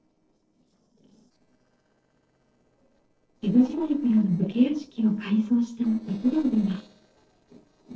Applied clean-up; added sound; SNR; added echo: neural separator model SepFormer DNS4.